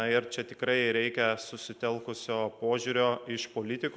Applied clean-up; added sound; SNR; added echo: none; none; none; none.